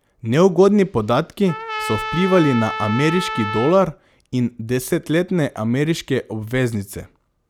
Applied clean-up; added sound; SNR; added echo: none; Trumpet; 9 dB; none.